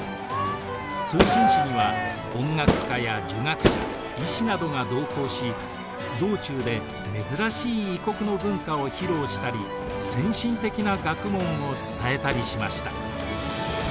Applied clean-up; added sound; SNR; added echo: none; Crowd / Fireworks; 3 dB; none.